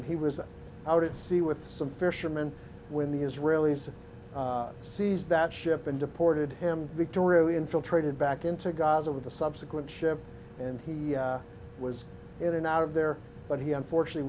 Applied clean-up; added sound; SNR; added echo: none; none; none; none.